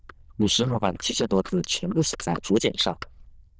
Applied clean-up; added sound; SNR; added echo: neural diffusion model UNIVERSE++.